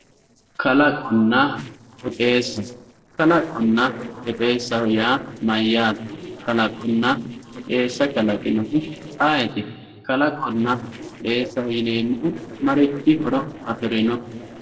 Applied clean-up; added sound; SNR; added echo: neural separator model SepFormer DNS4.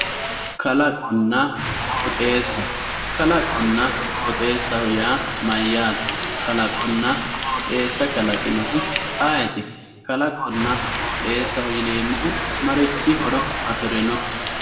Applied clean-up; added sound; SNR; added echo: none; Rain; 3 dB; reverberation time 1.1 s.